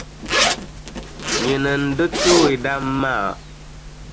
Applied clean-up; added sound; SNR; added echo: none; Zipper (clothing); 2 dB; none.